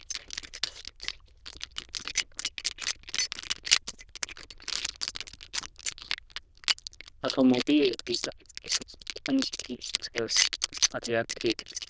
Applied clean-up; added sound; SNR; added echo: neural diffusion model UNIVERSE++.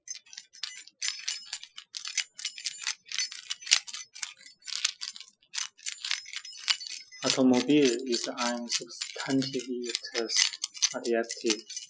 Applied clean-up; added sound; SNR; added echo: classical method Wiener filter.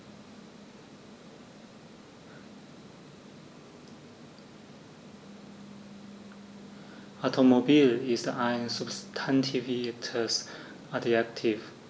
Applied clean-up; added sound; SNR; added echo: none; none; none; none.